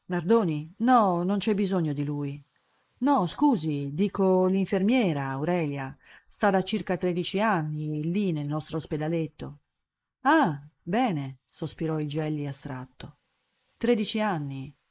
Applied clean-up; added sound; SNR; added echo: neural mask model Resemble Enhance denoiser.